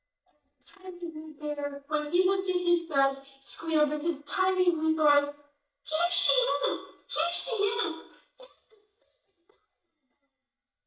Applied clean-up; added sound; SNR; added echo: neural mask model DeepFilterNet 3.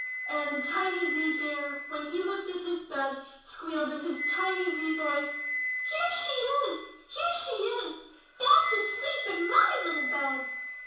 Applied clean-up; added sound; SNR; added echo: none; Wind instrument, woodwind instrument; 5 dB; reverberation time 0.7 s.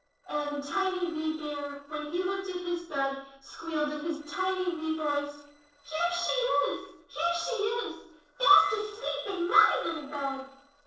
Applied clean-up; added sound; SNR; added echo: neural separator model SepFormer DNS4.